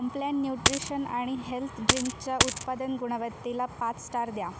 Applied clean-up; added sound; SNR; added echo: none; Coin (dropping); -4 dB; none.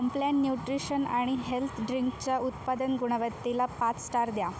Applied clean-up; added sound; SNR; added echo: none; none; none; none.